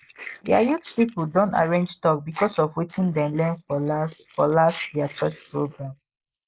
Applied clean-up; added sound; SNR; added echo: neural mask model Resemble Enhance denoiser.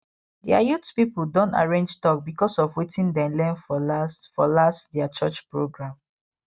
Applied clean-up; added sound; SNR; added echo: none; none; none; none.